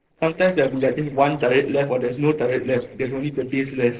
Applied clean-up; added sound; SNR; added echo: neural separator model SepFormer DNS4.